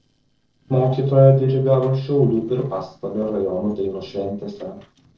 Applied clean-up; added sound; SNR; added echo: neural separator model SepFormer DNS4.